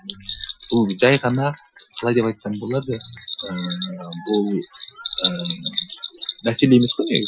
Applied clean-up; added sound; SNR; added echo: classical method Wiener filter.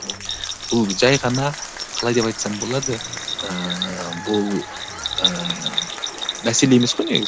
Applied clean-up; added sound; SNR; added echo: none; Applause / Crowd + Bell; 5 dB; none.